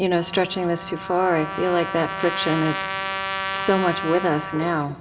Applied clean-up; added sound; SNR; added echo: none; Trumpet; 7 dB; reverberation time 0.5 s.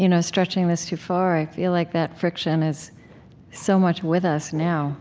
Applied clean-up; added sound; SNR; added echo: none; none; none; none.